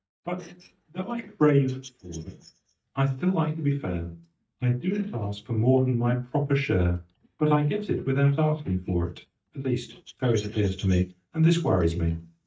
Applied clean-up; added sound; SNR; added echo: neural mask model DeepFilterNet 3.